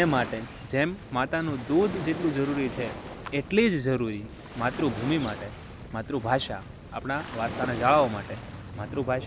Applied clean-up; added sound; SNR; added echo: none; Waves, surf; 11 dB; none.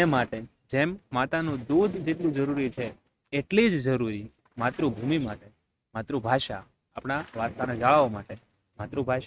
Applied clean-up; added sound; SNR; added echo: neural mask model RNNoise.